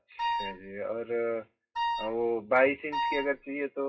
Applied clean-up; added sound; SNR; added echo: classical method WPE with log-MMSE.